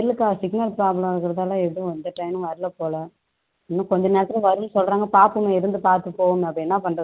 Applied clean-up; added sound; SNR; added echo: none; none; none; none.